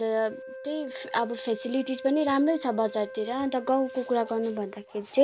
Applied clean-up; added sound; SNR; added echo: none; Wind instrument, woodwind instrument; 15 dB; none.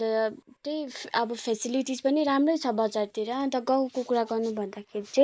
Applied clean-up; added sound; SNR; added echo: neural mask model Resemble Enhance denoiser.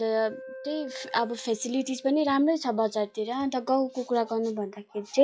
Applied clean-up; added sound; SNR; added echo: classical method log-MMSE.